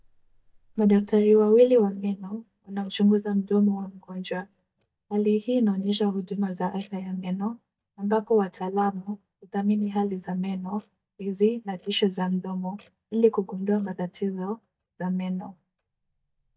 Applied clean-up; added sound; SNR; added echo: neural mask model DeepFilterNet 3.